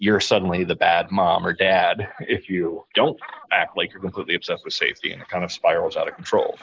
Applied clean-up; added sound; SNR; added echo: neural mask model Resemble Enhance denoiser.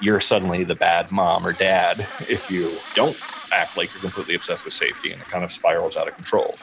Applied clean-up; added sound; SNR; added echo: none; Rattle (instrument) + Gull, seagull; 16 dB; none.